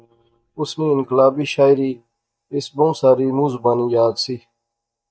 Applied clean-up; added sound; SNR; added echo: neural mask model DeepFilterNet 3.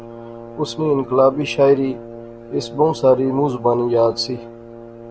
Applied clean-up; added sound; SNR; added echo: none; Brass instrument; 16 dB; none.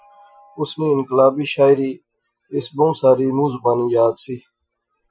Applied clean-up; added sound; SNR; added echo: classical method Wiener filter.